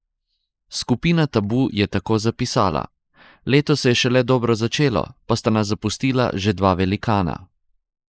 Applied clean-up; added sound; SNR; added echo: neural mask model Resemble Enhance denoiser.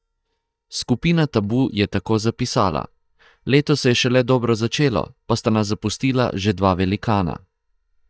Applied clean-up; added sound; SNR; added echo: neural mask model DeepFilterNet 3.